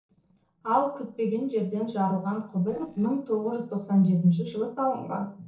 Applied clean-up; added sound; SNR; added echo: neural separator model SepFormer DNS4.